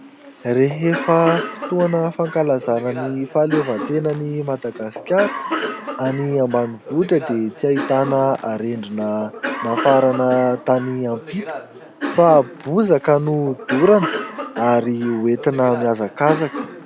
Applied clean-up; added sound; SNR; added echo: none; Cough; 10 dB; none.